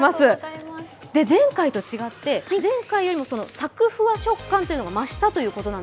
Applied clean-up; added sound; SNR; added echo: none; none; none; none.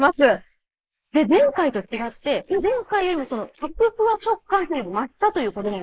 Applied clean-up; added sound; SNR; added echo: neural mask model Resemble Enhance denoiser.